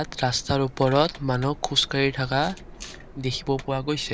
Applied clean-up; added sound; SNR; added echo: none; Subway, metro, underground; 17 dB; none.